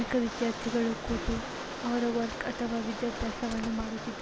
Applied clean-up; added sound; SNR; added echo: none; Rain; 7 dB; none.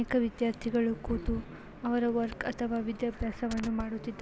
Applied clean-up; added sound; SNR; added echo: none; none; none; none.